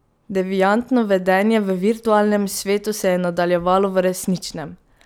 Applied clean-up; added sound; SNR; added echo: none; none; none; none.